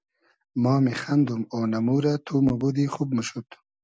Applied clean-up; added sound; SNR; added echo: none; none; none; none.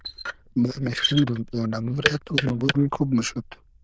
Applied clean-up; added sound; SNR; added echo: neural diffusion model UNIVERSE++.